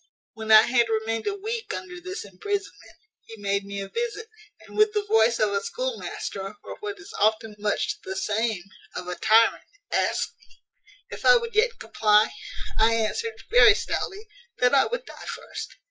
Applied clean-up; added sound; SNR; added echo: neural mask model Resemble Enhance denoiser.